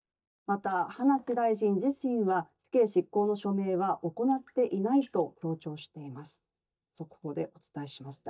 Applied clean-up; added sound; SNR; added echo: neural mask model DeepFilterNet 3.